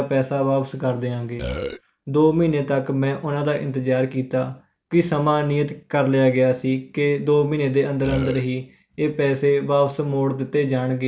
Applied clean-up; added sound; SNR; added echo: none; Burping, eructation; 7 dB; none.